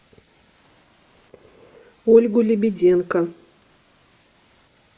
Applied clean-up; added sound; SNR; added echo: neural mask model Resemble Enhance denoiser.